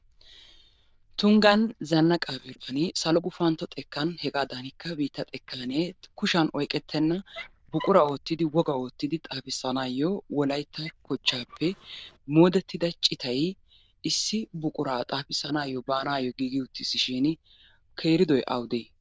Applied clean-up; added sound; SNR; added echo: neural diffusion model UNIVERSE++.